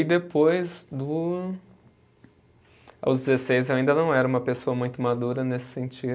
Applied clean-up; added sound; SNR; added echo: none; none; none; none.